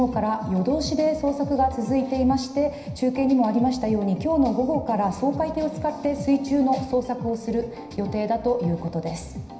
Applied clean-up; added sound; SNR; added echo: none; none; none; reverberation time 0.9 s.